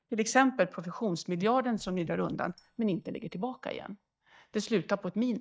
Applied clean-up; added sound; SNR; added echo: neural mask model DeepFilterNet 3.